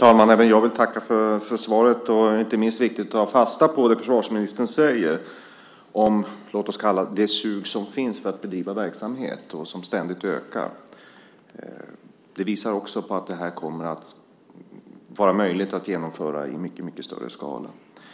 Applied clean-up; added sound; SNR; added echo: none; none; none; none.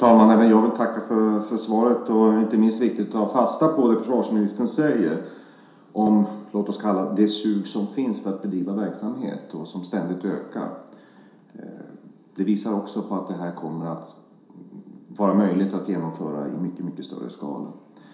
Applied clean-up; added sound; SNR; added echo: none; none; none; reverberation time 0.7 s.